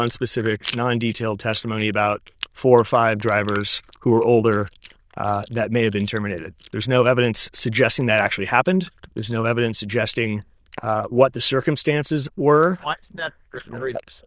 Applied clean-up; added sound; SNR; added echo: neural diffusion model UNIVERSE++.